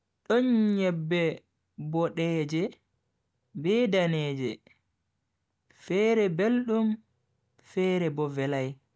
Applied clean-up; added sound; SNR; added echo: none; none; none; none.